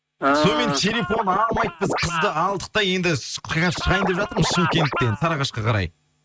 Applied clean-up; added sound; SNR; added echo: neural mask model RNNoise.